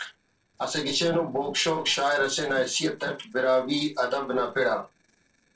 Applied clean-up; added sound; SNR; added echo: neural separator model SepFormer DNS4.